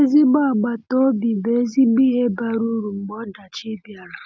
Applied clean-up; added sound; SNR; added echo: none; none; none; none.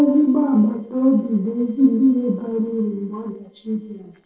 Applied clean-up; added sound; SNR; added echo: neural separator model SepFormer DNS4.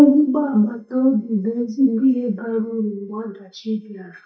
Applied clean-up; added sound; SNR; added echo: neural mask model DeepFilterNet 3.